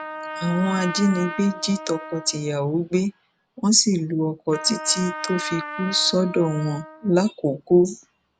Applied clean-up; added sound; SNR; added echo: none; Trumpet; 12 dB; none.